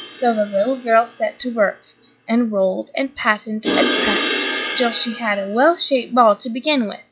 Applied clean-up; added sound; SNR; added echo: classical method log-MMSE.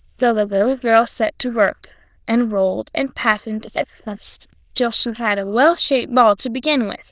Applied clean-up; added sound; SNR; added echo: neural diffusion model UNIVERSE++.